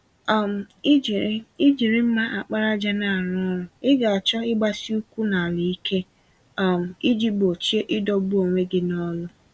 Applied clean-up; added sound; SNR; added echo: none; none; none; none.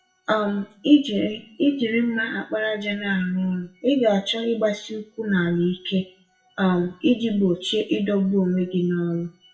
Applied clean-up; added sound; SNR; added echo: classical method WPE with log-MMSE.